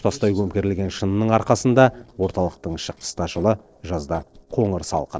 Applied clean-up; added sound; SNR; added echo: neural separator model SepFormer DNS4.